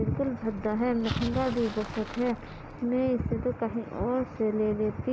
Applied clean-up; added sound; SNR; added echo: none; Bicycle + Idling / Car; 17 dB; none.